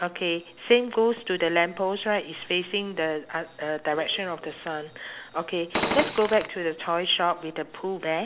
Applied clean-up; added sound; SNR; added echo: none; Gunshot, gunfire; 2 dB; none.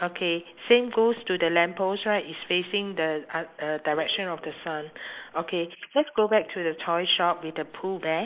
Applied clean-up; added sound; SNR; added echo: neural mask model Resemble Enhance denoiser.